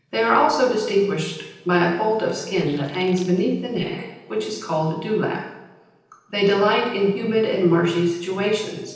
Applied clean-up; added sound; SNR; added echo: neural separator model SepFormer DNS4.